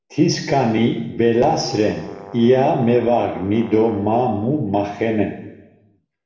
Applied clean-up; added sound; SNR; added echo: none; Brass instrument; 20 dB; reverberation time 1.0 s.